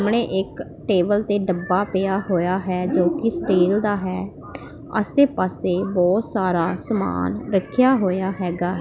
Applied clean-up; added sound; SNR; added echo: none; none; none; none.